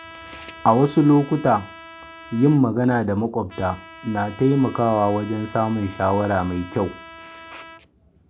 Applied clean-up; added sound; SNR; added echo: none; Trumpet; 20 dB; none.